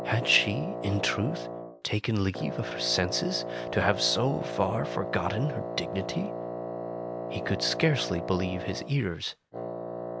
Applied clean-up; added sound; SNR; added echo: none; Wind instrument, woodwind instrument; 6 dB; none.